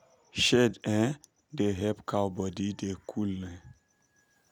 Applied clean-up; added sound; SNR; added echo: none; none; none; none.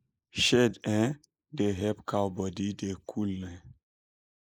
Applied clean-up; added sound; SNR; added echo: neural mask model Resemble Enhance denoiser.